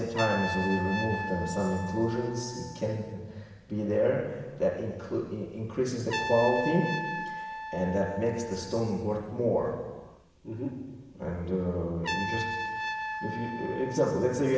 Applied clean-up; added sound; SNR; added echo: none; Trumpet; 8 dB; reverberation time 1.2 s.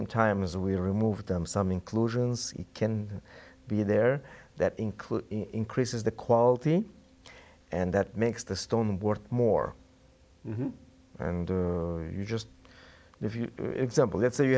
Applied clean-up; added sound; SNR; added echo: none; none; none; none.